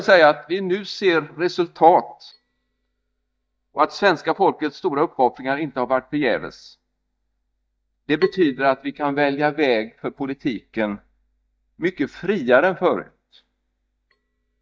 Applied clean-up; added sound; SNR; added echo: neural mask model DeepFilterNet 3.